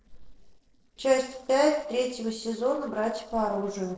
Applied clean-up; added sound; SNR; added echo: neural separator model SepFormer DNS4.